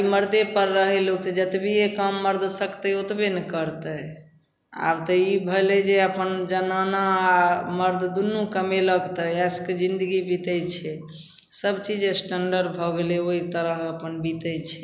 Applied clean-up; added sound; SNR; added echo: none; none; none; none.